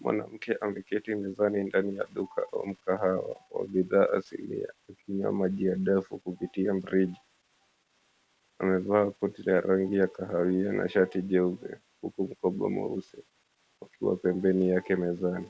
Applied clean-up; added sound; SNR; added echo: none; none; none; none.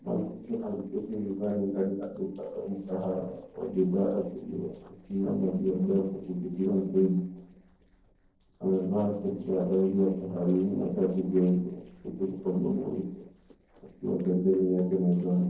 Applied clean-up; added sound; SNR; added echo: neural separator model SepFormer DNS4.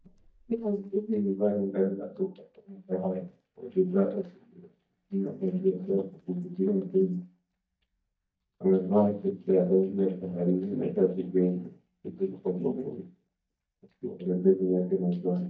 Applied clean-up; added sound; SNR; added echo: neural mask model DeepFilterNet 3.